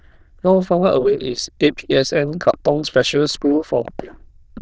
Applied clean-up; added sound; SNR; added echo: neural diffusion model UNIVERSE++.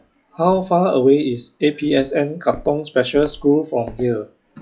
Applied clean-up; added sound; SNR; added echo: classical method log-MMSE.